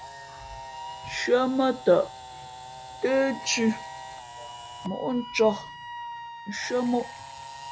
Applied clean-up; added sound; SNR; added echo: none; Camera + Wind instrument, woodwind instrument; 12 dB; none.